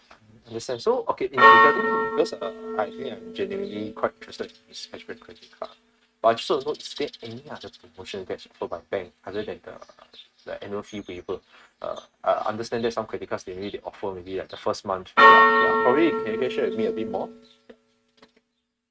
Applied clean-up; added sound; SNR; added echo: neural mask model RNNoise.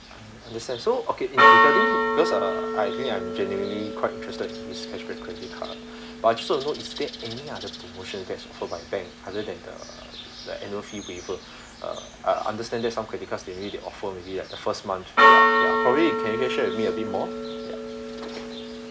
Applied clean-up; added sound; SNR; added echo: none; Church bell; -4 dB; none.